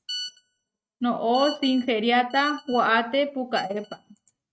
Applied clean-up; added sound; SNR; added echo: neural mask model RNNoise.